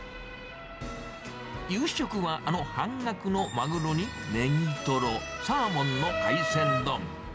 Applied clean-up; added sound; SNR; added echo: none; Motor vehicle (road) / Siren; 6 dB; none.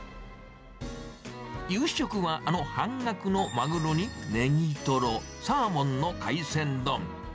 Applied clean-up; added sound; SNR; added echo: none; none; none; none.